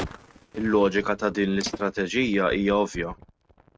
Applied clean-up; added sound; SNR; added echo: neural mask model RNNoise.